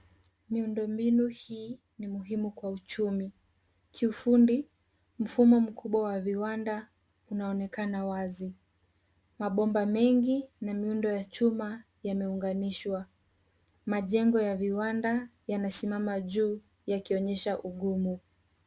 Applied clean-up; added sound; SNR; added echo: none; none; none; none.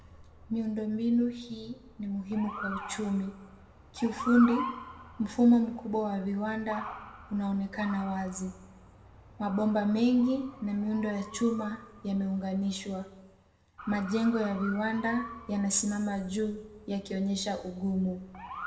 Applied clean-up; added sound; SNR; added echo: none; Motor vehicle (road) / Siren; 14 dB; reverberation time 0.7 s.